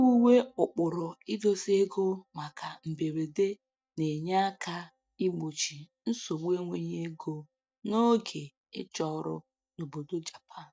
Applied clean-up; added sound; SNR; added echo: neural mask model DeepFilterNet 3.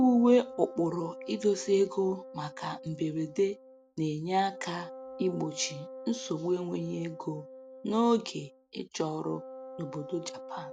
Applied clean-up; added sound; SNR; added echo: none; Wind instrument, woodwind instrument; 15 dB; none.